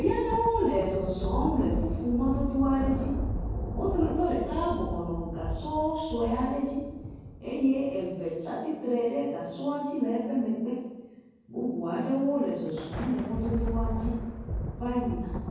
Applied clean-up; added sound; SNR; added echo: none; Thunder; 5 dB; reverberation time 1.3 s.